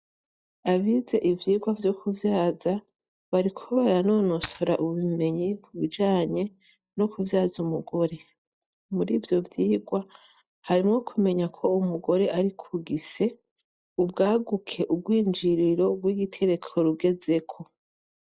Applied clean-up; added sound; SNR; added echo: classical method log-MMSE.